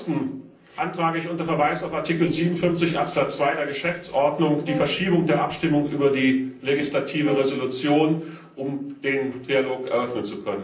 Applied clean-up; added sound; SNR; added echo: neural separator model SepFormer DNS4.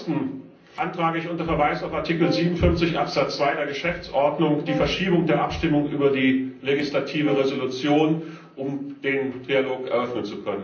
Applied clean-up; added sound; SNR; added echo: none; Brass instrument; 13 dB; reverberation time 0.6 s.